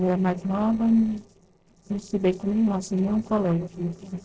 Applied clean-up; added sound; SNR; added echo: neural separator model SepFormer DNS4.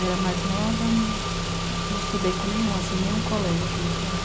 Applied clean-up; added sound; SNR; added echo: none; Engine / Car; -1 dB; none.